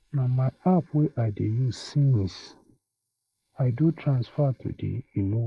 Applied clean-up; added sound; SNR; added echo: neural mask model Resemble Enhance denoiser.